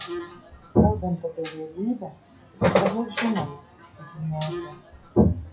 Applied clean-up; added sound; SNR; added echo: classical method WPE with log-MMSE.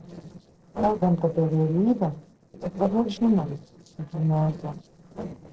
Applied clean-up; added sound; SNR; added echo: neural separator model SepFormer DNS4.